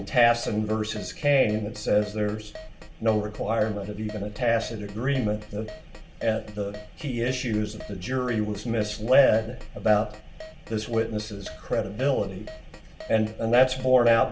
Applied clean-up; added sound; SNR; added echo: none; Keyboard (musical); 19 dB; reverberation time 0.2 s.